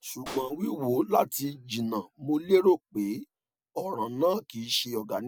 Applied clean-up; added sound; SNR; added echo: none; Explosion; 19 dB; none.